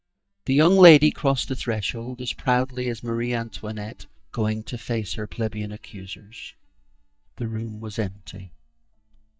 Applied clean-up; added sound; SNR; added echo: neural mask model DeepFilterNet 3.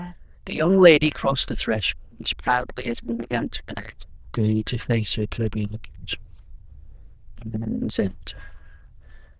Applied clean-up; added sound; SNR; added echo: neural diffusion model UNIVERSE++.